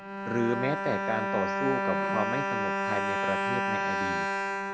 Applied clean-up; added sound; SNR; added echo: none; Bowed string instrument; -3 dB; none.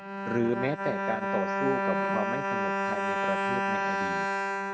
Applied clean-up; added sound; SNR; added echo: neural mask model RNNoise.